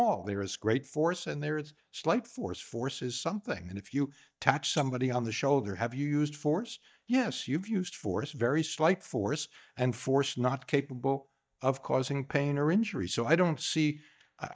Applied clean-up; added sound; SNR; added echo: neural mask model DeepFilterNet 3.